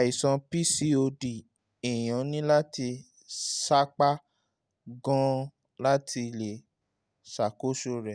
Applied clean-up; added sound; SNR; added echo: none; none; none; none.